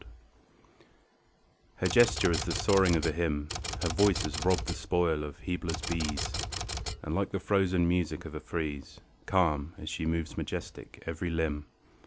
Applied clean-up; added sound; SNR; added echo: none; Typewriter; 5 dB; none.